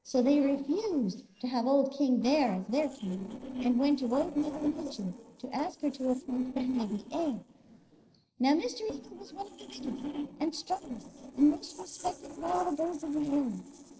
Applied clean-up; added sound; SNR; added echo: neural separator model SepFormer DNS4.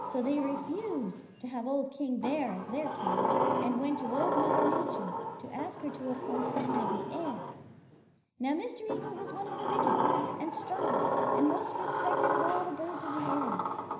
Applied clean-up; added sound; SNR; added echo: none; Sliding door; -2 dB; reverberation time 0.9 s.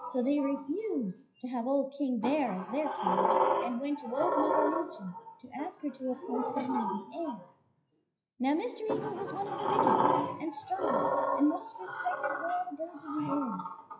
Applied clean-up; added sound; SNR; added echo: classical method WPE with log-MMSE.